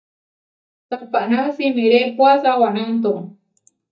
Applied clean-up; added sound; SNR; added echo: neural mask model DeepFilterNet 3.